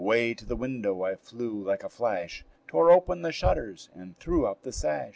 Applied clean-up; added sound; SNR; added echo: none; none; none; none.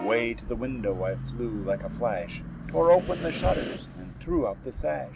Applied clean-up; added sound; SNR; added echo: none; Bus / Vehicle horn, car horn, honking + Breathing; 9 dB; none.